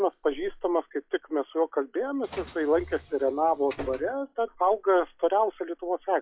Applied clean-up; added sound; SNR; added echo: classical method log-MMSE.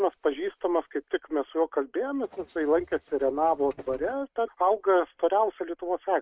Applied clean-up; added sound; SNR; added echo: neural mask model RNNoise.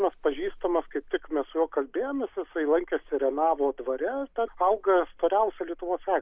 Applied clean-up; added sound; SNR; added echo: none; none; none; none.